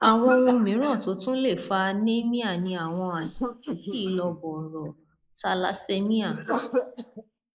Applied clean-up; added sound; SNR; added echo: neural mask model Resemble Enhance denoiser.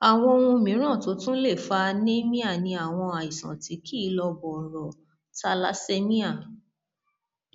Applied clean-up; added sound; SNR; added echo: none; none; none; none.